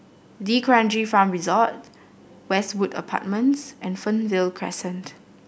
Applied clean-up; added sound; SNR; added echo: none; none; none; none.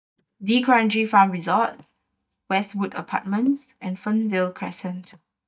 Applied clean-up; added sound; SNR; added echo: neural mask model DeepFilterNet 3.